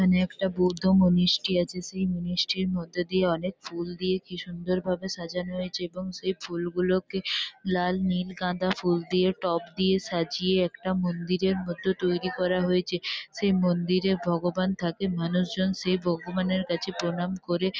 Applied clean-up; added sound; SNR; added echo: none; none; none; none.